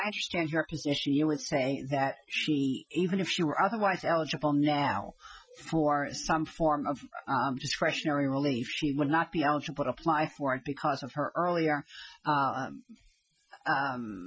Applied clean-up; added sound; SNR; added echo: classical method Wiener filter.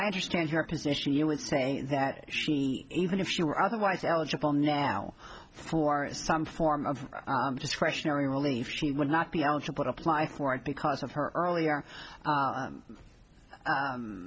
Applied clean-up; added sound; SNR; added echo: none; none; none; none.